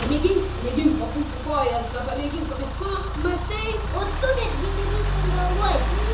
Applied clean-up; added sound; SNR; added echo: none; Idling / Engine starting / Accelerating, revving, vroom / Car; 0 dB; reverberation time 0.6 s.